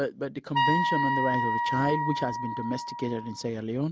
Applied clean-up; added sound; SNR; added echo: none; Wind instrument, woodwind instrument; -1 dB; none.